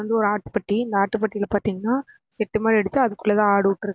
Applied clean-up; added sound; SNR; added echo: none; none; none; none.